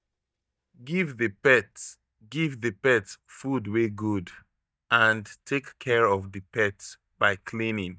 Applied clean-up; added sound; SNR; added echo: neural mask model DeepFilterNet 3.